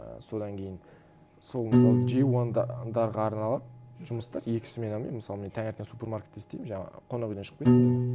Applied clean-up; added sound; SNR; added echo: none; Piano; -3 dB; none.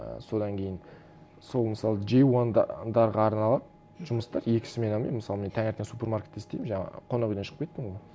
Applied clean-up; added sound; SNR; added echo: none; none; none; none.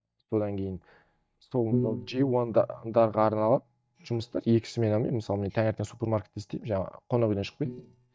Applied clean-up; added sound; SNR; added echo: neural mask model DeepFilterNet 3.